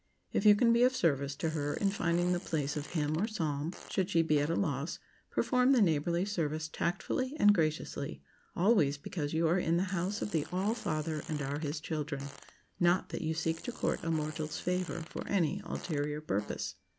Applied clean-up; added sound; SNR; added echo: none; Fart; 20 dB; none.